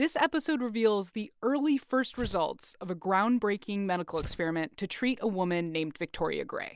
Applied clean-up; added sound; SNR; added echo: none; Tearing; 18 dB; none.